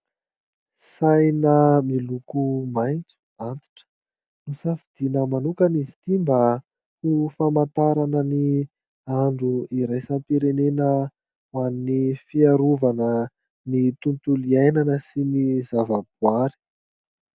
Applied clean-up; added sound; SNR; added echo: none; none; none; none.